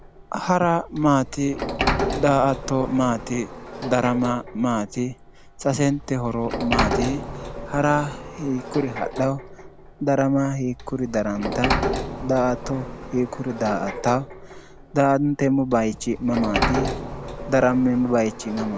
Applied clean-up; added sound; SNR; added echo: none; Sliding door; 7 dB; none.